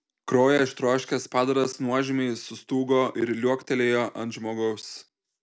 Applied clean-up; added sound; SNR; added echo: none; none; none; none.